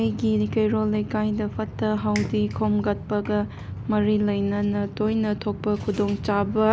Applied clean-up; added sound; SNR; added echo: none; Train; 11 dB; none.